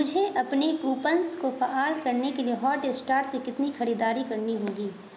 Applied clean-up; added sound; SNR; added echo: none; none; none; none.